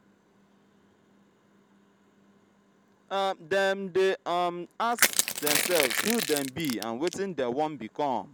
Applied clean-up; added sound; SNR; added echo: none; Crushing; -1 dB; none.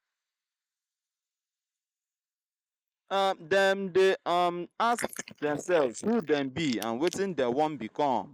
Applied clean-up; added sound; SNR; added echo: neural mask model Resemble Enhance denoiser.